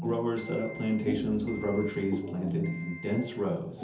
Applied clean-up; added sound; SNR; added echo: none; Piano; 17 dB; reverberation time 0.5 s.